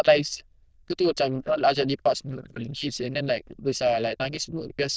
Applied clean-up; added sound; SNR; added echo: neural diffusion model UNIVERSE++.